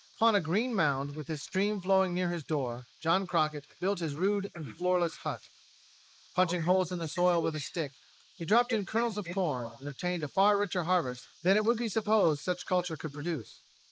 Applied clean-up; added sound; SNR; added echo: neural mask model Resemble Enhance denoiser.